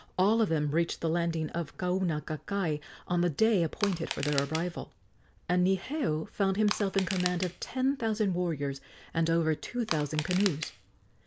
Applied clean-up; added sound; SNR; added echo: none; Crushing; 9 dB; none.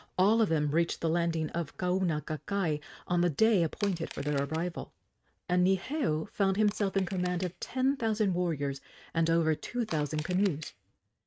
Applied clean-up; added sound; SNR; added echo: neural mask model RNNoise.